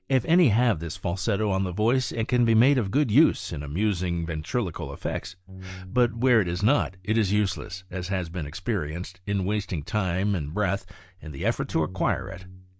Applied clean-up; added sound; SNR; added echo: neural mask model DeepFilterNet 3.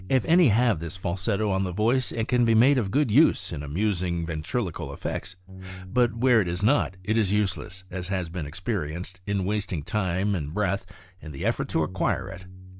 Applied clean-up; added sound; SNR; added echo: none; Bass guitar; 19 dB; none.